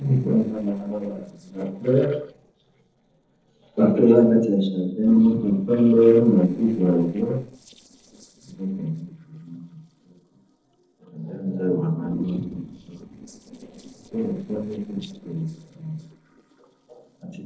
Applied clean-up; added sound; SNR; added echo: neural separator model SepFormer DNS4.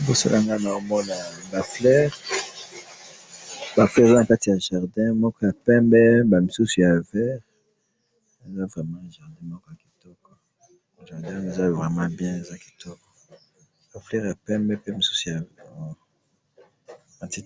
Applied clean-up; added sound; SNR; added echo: none; none; none; none.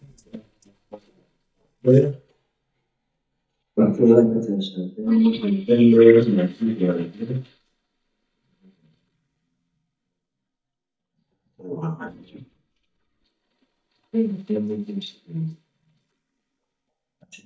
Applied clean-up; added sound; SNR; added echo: neural mask model DeepFilterNet 3.